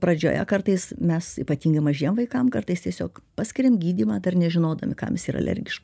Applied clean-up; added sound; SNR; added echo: none; none; none; none.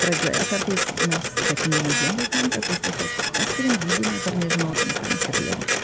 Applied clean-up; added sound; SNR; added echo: none; Printer; -2 dB; none.